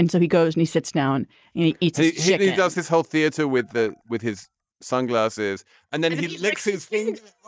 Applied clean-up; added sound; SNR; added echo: neural mask model DeepFilterNet 3.